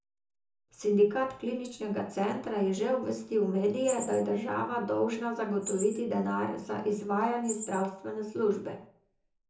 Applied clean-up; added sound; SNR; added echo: none; Chirp, tweet; 15 dB; reverberation time 0.5 s.